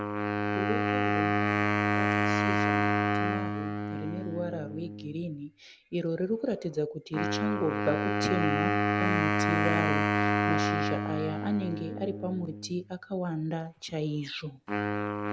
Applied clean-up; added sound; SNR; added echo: none; Wind instrument, woodwind instrument; -5 dB; none.